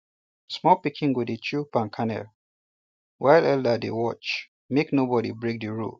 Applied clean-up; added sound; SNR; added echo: none; none; none; none.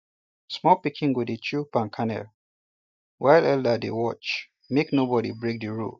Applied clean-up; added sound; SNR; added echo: neural mask model DeepFilterNet 3.